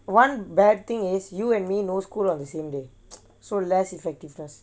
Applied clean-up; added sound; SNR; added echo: none; none; none; none.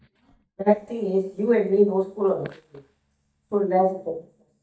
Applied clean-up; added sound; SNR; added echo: neural mask model DeepFilterNet 3.